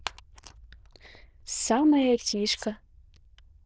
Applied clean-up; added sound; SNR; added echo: neural diffusion model UNIVERSE++.